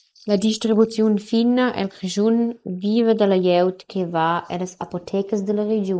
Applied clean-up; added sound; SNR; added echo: neural mask model Resemble Enhance denoiser.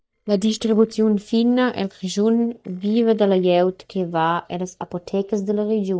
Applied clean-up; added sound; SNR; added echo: neural mask model DeepFilterNet 3.